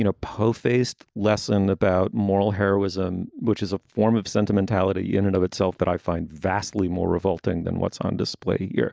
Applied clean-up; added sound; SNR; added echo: none; none; none; none.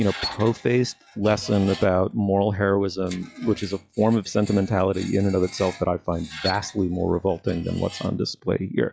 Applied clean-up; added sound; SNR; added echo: classical method log-MMSE.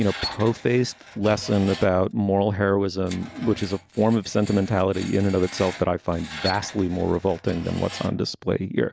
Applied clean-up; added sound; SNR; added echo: none; Screech; 16 dB; none.